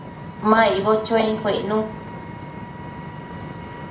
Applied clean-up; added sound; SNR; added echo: none; Vehicle; 11 dB; reverberation time 0.6 s.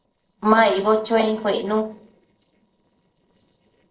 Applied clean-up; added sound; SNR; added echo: neural separator model SepFormer DNS4.